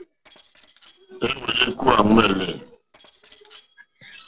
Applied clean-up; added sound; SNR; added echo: neural separator model SepFormer DNS4.